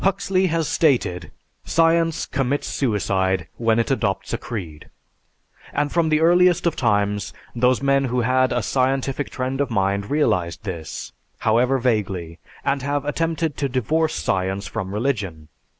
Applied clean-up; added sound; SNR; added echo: none; none; none; none.